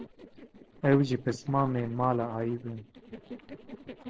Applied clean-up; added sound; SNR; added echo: neural separator model SepFormer DNS4.